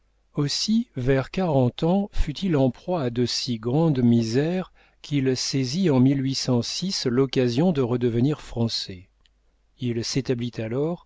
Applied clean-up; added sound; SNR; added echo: none; none; none; none.